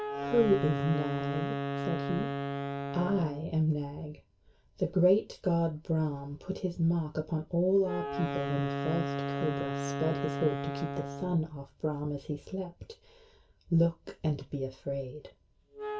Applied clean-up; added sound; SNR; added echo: none; Wind instrument, woodwind instrument; 6 dB; reverberation time 0.2 s.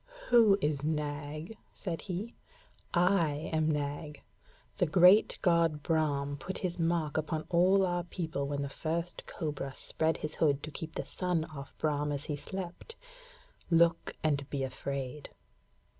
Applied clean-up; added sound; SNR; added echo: none; none; none; none.